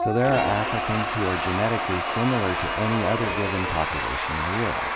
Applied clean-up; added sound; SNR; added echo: none; Applause / Crowd / Cheering; 1 dB; none.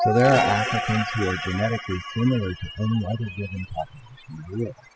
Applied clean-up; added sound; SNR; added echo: classical method spectral subtraction.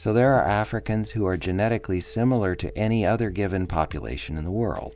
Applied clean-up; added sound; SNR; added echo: none; none; none; none.